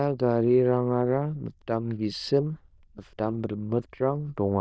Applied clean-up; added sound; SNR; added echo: neural diffusion model UNIVERSE++.